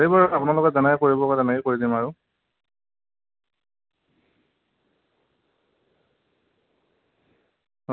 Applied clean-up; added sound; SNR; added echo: none; none; none; none.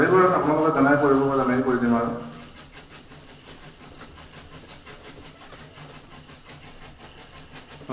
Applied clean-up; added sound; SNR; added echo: none; Train; 18 dB; reverberation time 1.0 s.